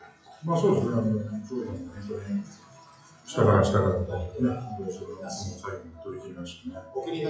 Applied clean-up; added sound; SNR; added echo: classical method WPE with log-MMSE.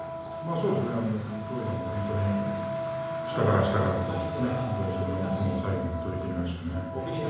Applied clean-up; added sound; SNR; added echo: none; Wind instrument, woodwind instrument; 6 dB; reverberation time 1.0 s.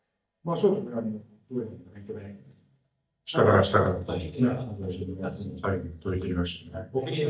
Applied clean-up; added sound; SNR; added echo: neural mask model DeepFilterNet 3.